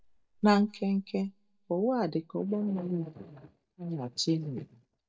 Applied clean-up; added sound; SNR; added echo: neural mask model DeepFilterNet 3.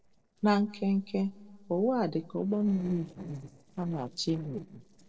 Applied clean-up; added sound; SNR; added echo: neural separator model SepFormer DNS4.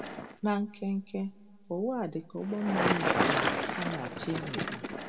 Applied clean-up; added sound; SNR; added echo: none; Bicycle; -1 dB; reverberation time 1.4 s.